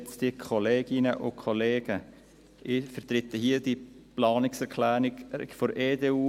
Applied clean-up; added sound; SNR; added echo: none; none; none; none.